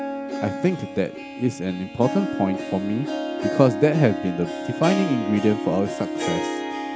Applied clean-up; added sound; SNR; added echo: none; Harp; 5 dB; none.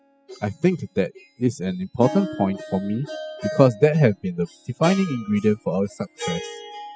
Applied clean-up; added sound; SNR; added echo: classical method spectral subtraction.